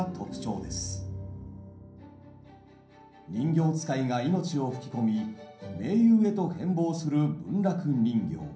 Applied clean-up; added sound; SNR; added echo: none; none; none; reverberation time 0.6 s.